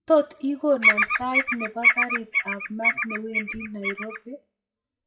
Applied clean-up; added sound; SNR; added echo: classical method WPE with log-MMSE.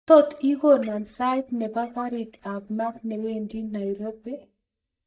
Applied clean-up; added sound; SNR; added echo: neural mask model DeepFilterNet 3.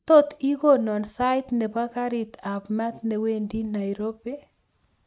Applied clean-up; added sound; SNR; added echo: none; none; none; none.